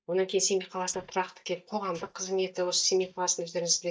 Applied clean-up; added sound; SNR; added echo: neural mask model DeepFilterNet 3.